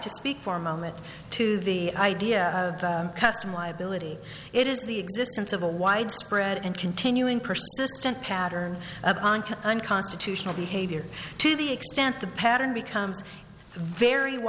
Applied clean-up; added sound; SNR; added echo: none; none; none; none.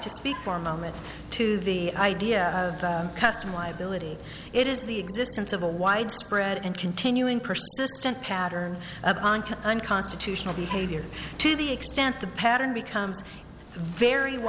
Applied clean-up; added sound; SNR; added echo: none; Vehicle; 17 dB; none.